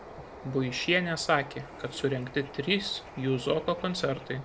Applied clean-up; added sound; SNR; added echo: none; Bird; 15 dB; none.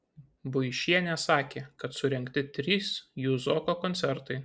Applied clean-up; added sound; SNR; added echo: none; none; none; none.